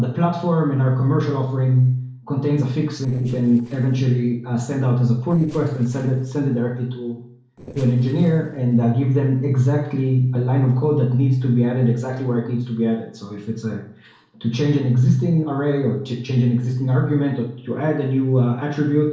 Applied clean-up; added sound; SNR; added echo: neural separator model SepFormer DNS4.